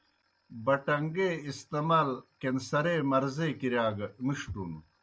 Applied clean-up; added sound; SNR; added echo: none; none; none; none.